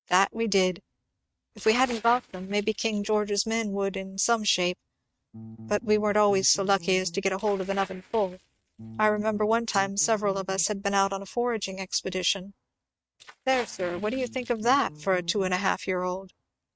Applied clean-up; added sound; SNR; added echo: neural mask model RNNoise.